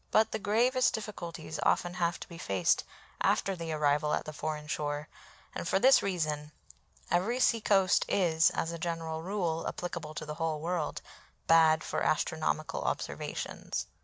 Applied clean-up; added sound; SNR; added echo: none; none; none; none.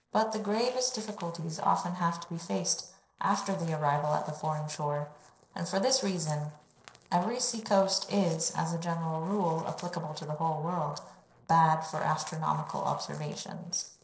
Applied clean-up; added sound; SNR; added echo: neural separator model SepFormer DNS4.